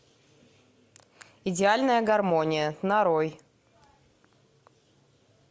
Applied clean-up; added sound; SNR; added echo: none; none; none; none.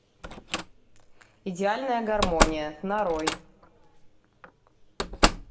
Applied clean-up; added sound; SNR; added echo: none; Slam; -1 dB; reverberation time 1.0 s.